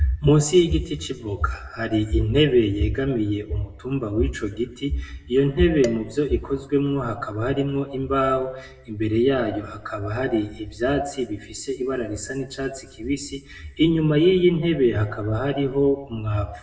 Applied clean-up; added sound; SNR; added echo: none; Dishes, pots, and pans; 18 dB; reverberation time 0.6 s.